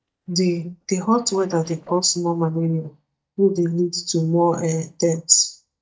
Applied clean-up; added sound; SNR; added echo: neural mask model DeepFilterNet 3.